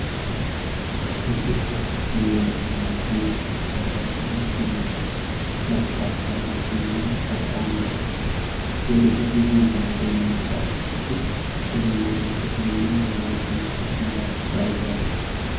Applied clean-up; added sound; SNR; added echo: none; Water; -1 dB; reverberation time 0.9 s.